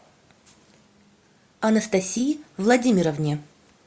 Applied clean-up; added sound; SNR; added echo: none; none; none; none.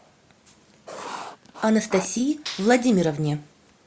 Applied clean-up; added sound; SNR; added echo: none; Writing + Clapping; 14 dB; none.